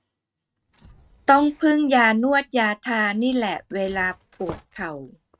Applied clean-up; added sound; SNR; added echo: neural mask model RNNoise.